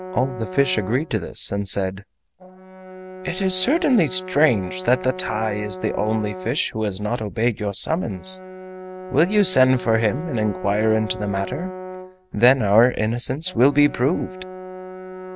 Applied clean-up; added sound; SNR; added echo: none; Brass instrument; 13 dB; none.